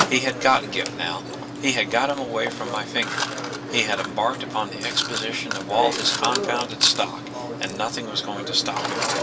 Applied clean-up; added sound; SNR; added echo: none; Mechanisms; 4 dB; reverberation time 1.8 s.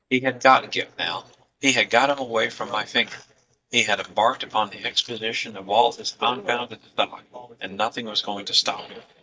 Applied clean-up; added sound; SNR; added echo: neural mask model DeepFilterNet 3.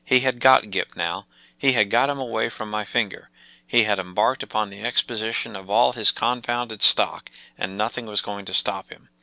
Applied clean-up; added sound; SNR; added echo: none; none; none; none.